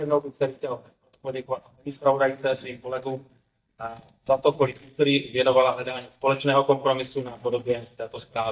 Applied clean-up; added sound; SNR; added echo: neural mask model DeepFilterNet 3.